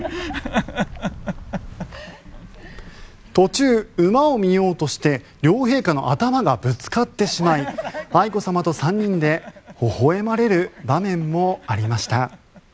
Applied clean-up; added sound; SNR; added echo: none; none; none; none.